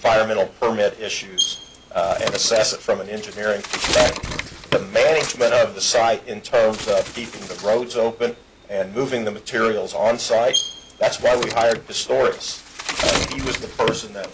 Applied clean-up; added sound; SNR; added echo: none; Bird; 9 dB; none.